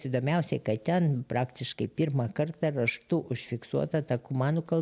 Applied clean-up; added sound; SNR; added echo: none; none; none; none.